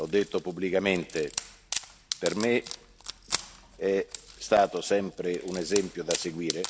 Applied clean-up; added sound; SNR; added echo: none; Wood; 10 dB; none.